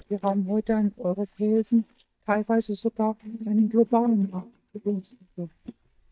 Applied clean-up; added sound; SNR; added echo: neural mask model DeepFilterNet 3.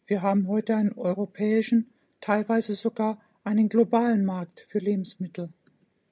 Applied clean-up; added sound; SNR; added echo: none; none; none; none.